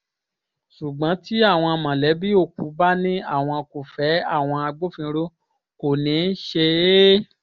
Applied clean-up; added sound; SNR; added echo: none; none; none; none.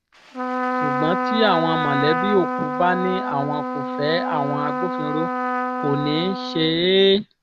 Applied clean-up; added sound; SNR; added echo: none; Trumpet; 2 dB; none.